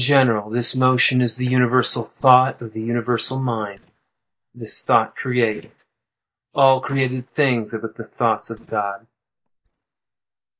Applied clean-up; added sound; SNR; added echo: neural mask model DeepFilterNet 3.